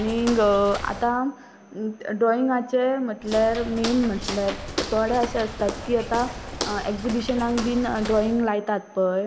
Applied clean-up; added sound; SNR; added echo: none; Walk, footsteps; 11 dB; none.